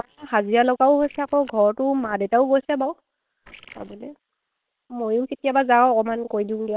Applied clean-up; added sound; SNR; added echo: neural separator model SepFormer WHAM!.